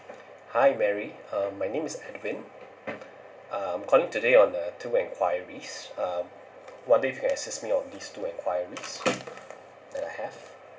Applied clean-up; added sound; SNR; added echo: none; none; none; reverberation time 0.8 s.